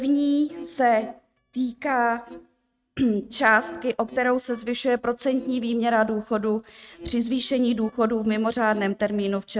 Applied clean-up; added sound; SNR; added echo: neural mask model RNNoise.